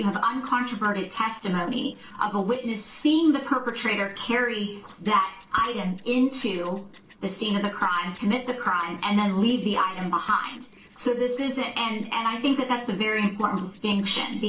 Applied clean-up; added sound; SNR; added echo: neural separator model SepFormer DNS4.